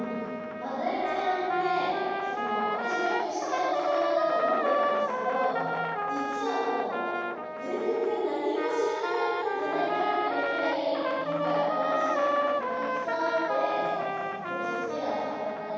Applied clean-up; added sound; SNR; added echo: none; Trumpet; 1 dB; reverberation time 2.2 s.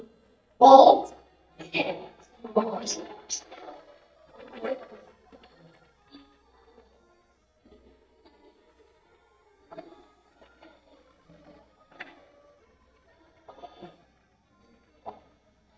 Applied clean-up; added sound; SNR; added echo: neural mask model DeepFilterNet 3.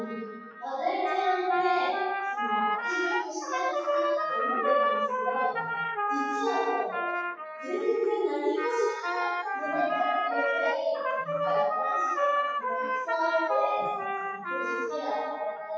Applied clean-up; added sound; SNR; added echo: classical method WPE with log-MMSE.